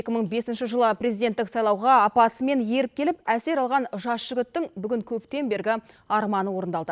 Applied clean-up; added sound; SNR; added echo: neural mask model Resemble Enhance denoiser.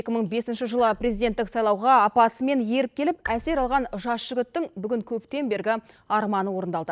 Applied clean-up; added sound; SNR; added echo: neural mask model DeepFilterNet 3.